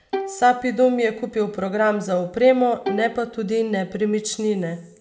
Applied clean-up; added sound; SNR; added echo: none; Bowed string instrument; 12 dB; reverberation time 0.8 s.